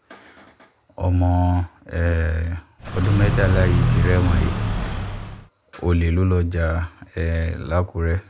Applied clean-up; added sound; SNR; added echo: none; Car; 0 dB; none.